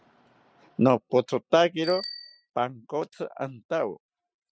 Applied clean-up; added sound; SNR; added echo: classical method spectral subtraction.